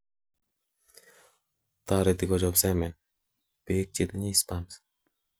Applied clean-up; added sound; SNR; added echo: none; none; none; none.